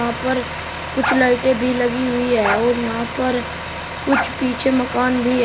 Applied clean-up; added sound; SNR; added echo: none; Bark + Truck; 6 dB; none.